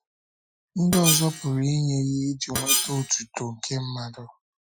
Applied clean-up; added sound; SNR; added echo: classical method Wiener filter.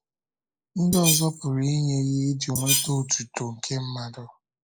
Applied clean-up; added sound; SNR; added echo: neural mask model Resemble Enhance denoiser.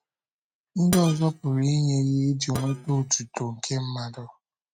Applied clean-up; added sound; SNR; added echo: neural mask model RNNoise.